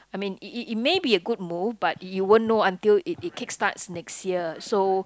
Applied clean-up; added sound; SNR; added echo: none; none; none; none.